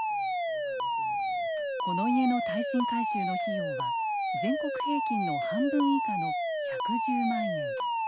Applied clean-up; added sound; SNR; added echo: none; Alarm; -3 dB; none.